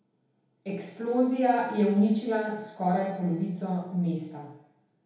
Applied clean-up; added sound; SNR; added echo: none; none; none; reverberation time 2.0 s.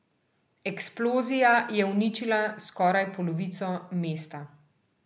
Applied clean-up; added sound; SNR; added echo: none; none; none; none.